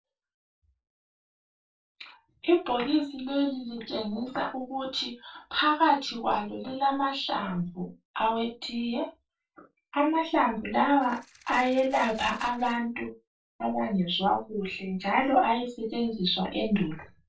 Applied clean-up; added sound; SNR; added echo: neural separator model SepFormer DNS4.